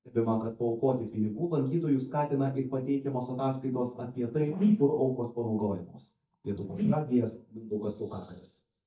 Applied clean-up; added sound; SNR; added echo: neural mask model DeepFilterNet 3.